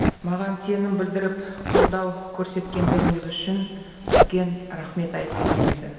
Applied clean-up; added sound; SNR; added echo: none; Zipper (clothing); -1 dB; reverberation time 2.5 s.